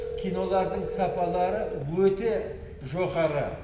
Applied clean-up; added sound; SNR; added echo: none; Telephone; 8 dB; reverberation time 1.4 s.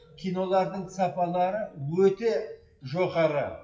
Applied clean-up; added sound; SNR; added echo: classical method WPE with log-MMSE.